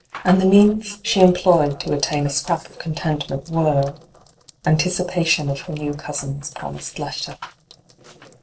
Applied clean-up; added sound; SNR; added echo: neural separator model SepFormer DNS4.